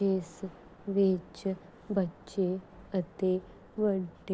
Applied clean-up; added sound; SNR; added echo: none; none; none; none.